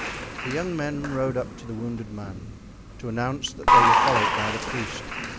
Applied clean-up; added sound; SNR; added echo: none; Applause / Crowd; -5 dB; none.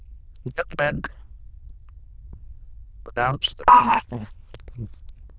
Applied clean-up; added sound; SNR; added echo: neural diffusion model UNIVERSE++.